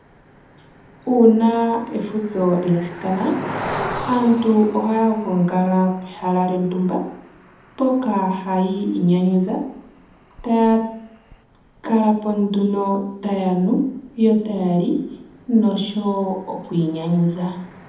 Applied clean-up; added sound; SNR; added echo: none; Cricket; 17 dB; reverberation time 0.8 s.